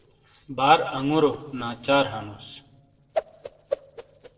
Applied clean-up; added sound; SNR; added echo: neural separator model SepFormer DNS4.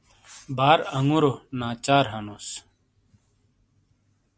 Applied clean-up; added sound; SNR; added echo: none; none; none; none.